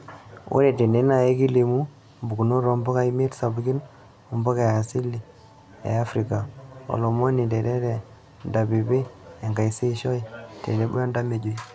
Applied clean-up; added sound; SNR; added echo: none; none; none; none.